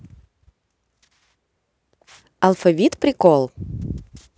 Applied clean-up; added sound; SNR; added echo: none; none; none; none.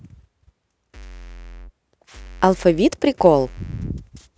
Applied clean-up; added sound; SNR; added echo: none; Bass drum / Keyboard (musical); 16 dB; none.